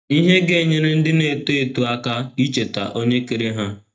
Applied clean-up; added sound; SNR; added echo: neural mask model DeepFilterNet 3.